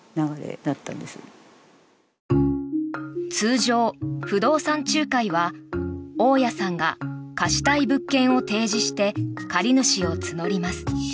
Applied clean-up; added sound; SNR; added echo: none; none; none; none.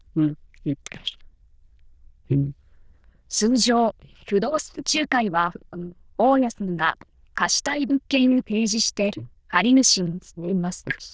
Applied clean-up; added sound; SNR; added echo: neural diffusion model UNIVERSE++.